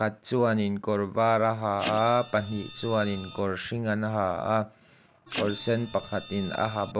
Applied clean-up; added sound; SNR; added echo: none; Printer; 12 dB; none.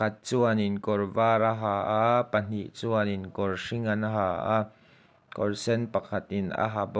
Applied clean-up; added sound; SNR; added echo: none; none; none; none.